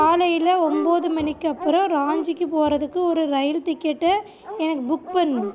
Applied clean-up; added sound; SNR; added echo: none; Dog; 14 dB; none.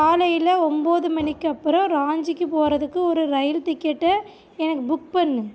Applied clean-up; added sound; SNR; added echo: none; none; none; none.